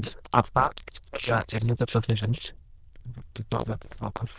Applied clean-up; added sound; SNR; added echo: neural diffusion model UNIVERSE++.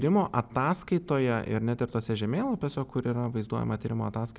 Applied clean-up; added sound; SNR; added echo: none; none; none; none.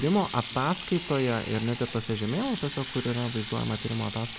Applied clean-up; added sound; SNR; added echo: none; Sink (filling or washing) / Water tap, faucet; 11 dB; none.